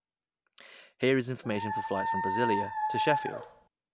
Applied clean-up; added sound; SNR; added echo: none; Dog; -1 dB; none.